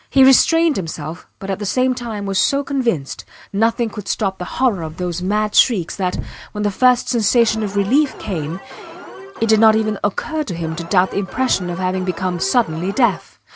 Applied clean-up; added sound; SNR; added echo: none; Alarm + Sliding door / Slam / Wood; 15 dB; none.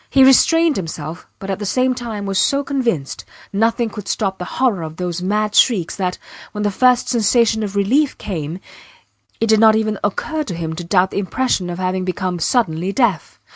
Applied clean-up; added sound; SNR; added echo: none; none; none; none.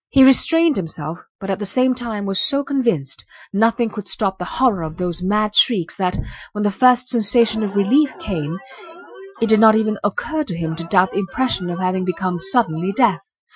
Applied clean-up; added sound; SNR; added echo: classical method Wiener filter.